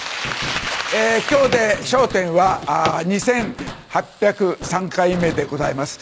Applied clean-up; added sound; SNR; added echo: none; Drawer open or close + Fireworks; 13 dB; none.